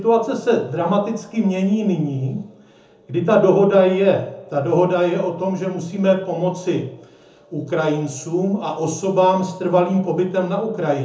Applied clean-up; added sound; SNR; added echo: none; none; none; reverberation time 0.6 s.